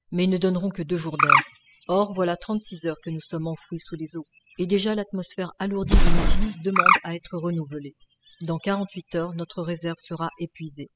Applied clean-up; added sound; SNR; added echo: classical method spectral subtraction.